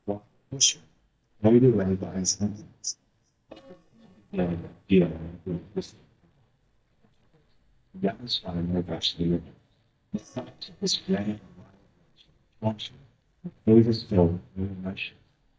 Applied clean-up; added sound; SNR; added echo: neural mask model DeepFilterNet 3.